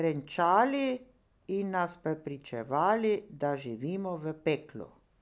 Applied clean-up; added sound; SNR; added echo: none; none; none; none.